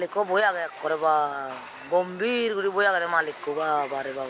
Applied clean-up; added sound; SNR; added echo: none; Domestic sounds, home sounds; 19 dB; none.